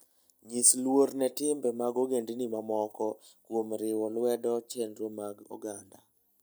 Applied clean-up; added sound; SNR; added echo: none; none; none; none.